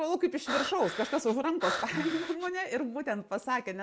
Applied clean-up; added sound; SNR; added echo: none; Breathing; 6 dB; none.